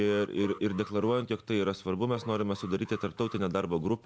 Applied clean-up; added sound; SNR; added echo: neural mask model Resemble Enhance denoiser.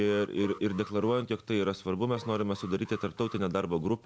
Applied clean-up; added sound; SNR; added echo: none; Bowed string instrument + Alarm; 19 dB; none.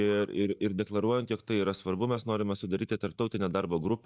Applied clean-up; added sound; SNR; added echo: neural mask model DeepFilterNet 3.